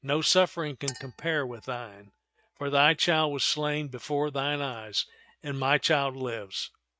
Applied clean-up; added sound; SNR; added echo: neural mask model RNNoise.